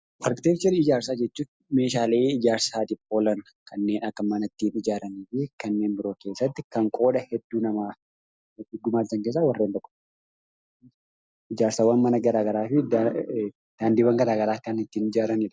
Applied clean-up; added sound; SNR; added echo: none; none; none; none.